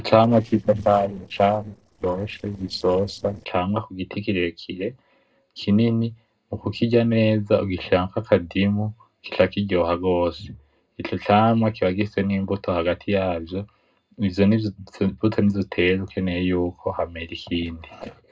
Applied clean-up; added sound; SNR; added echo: neural separator model SepFormer DNS4.